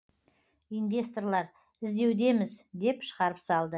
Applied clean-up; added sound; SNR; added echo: none; none; none; none.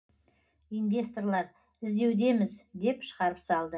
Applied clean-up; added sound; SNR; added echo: none; none; none; reverberation time 0.4 s.